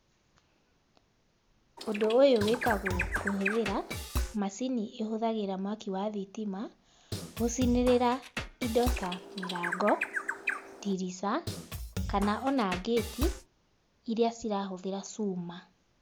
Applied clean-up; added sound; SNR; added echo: none; Bird + Drum kit; 4 dB; none.